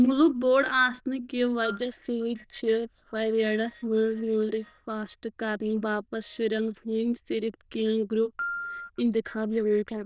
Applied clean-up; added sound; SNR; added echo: neural diffusion model UNIVERSE++.